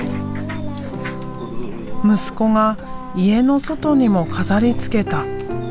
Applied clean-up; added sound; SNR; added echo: none; Computer keyboard; 10 dB; none.